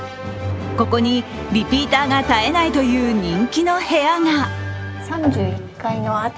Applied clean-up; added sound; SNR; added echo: none; none; none; none.